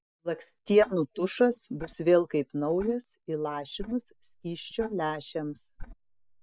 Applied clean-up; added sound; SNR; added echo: neural mask model DeepFilterNet 3.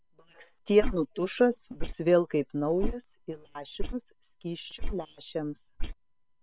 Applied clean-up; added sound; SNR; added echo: neural separator model SepFormer WHAM!.